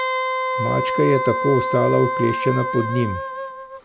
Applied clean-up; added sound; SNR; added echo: none; Wind instrument, woodwind instrument; 2 dB; none.